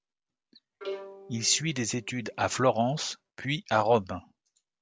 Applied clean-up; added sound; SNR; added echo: none; Bowed string instrument; 15 dB; none.